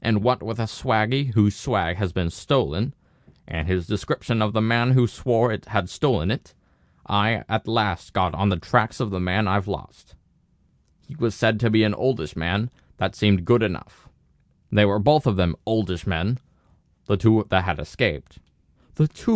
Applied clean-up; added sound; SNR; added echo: none; none; none; none.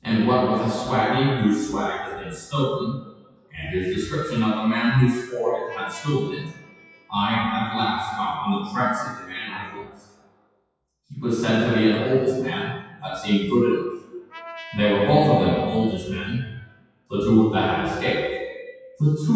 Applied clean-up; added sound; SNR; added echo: classical method WPE with log-MMSE.